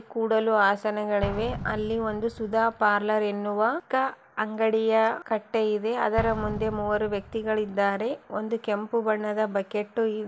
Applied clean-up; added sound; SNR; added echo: none; Explosion; 15 dB; none.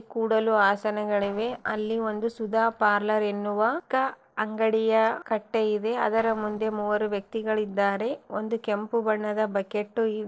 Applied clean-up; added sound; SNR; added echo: neural separator model SepFormer DNS4.